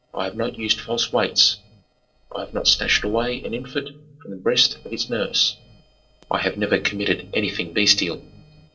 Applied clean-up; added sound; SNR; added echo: neural separator model SepFormer DNS4.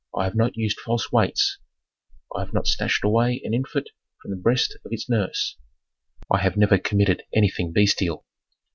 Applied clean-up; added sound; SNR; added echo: none; none; none; none.